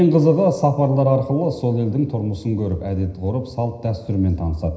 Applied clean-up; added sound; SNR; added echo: none; none; none; reverberation time 0.9 s.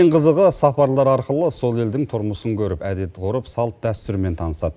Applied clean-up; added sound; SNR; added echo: none; none; none; none.